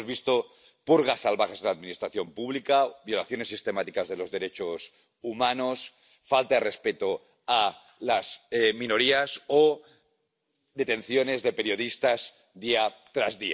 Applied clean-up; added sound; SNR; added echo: none; none; none; none.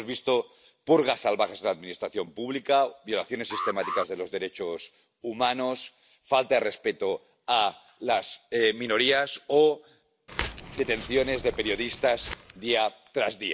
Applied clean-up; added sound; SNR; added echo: none; Alarm + Crackle; 10 dB; none.